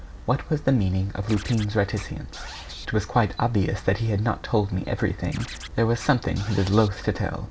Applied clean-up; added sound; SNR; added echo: none; Scratching (performance technique); 19 dB; none.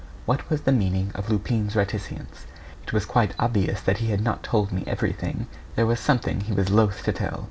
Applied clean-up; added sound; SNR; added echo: none; none; none; none.